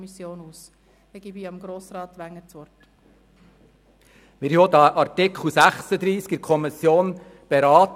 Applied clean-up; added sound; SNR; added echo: none; none; none; none.